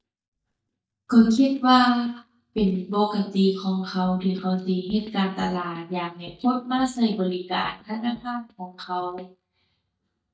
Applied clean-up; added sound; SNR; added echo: neural mask model DeepFilterNet 3.